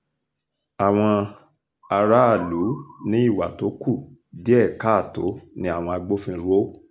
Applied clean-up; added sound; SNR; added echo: none; Musical instrument; 18 dB; none.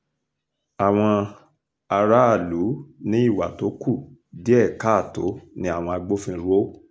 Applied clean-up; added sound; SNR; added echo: none; none; none; none.